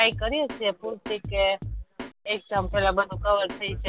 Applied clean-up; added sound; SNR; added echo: none; Drum kit; 9 dB; none.